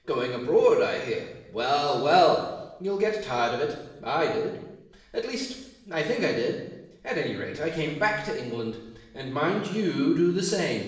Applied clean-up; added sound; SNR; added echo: none; none; none; reverberation time 0.9 s.